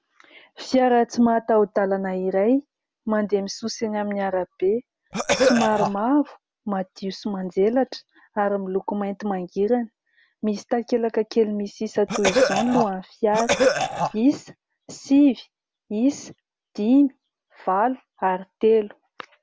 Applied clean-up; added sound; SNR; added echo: none; Cough; -1 dB; none.